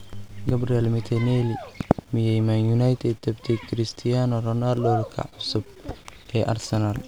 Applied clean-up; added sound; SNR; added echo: none; none; none; none.